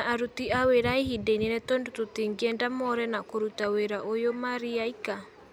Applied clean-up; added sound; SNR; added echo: none; none; none; none.